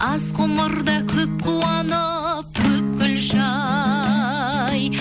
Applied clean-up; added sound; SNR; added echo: none; none; none; none.